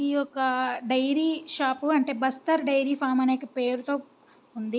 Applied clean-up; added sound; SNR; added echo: none; none; none; none.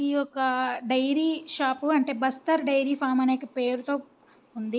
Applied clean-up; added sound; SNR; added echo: neural mask model Resemble Enhance denoiser.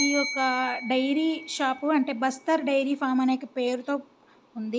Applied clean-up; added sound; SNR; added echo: none; Bell; 11 dB; none.